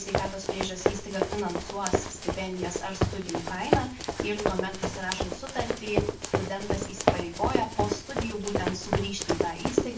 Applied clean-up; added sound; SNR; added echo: none; Run; -4 dB; reverberation time 0.3 s.